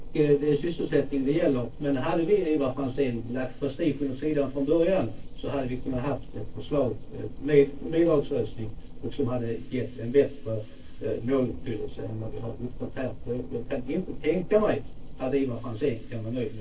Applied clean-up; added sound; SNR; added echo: neural separator model SepFormer DNS4.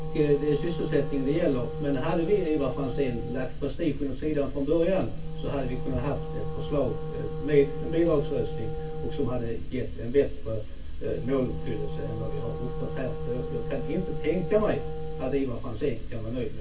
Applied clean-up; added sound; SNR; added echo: none; Wind instrument, woodwind instrument; 10 dB; reverberation time 0.2 s.